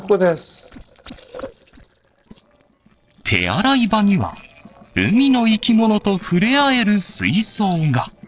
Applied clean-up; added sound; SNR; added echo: neural separator model SepFormer DNS4.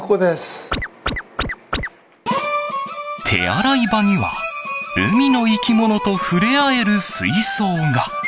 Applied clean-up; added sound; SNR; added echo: none; none; none; none.